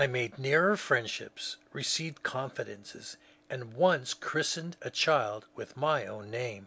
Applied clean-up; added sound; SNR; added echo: none; none; none; none.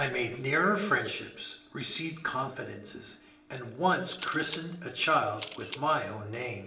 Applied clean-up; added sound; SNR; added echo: none; Camera; 10 dB; reverberation time 0.8 s.